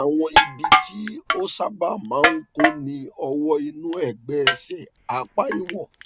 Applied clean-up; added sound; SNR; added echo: none; Crushing; -1 dB; none.